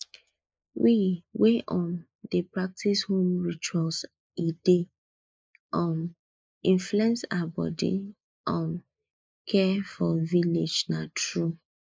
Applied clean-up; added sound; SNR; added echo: neural mask model Resemble Enhance denoiser.